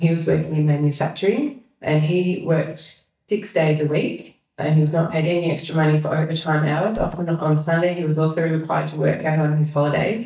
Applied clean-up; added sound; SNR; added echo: neural mask model DeepFilterNet 3.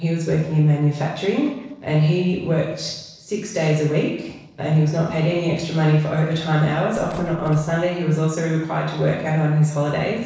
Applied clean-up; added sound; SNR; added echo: neural separator model SepFormer DNS4.